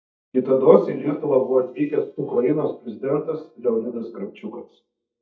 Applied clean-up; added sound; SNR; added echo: neural mask model DeepFilterNet 3.